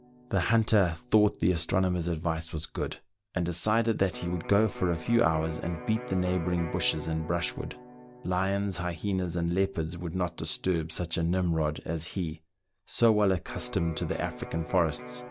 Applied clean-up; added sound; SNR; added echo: none; Electric guitar; 17 dB; none.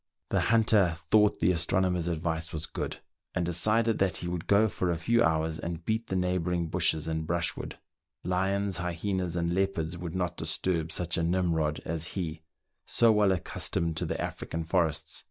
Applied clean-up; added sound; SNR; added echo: none; none; none; none.